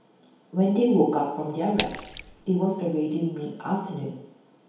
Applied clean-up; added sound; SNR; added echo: none; Splash, splatter; 5 dB; reverberation time 2.2 s.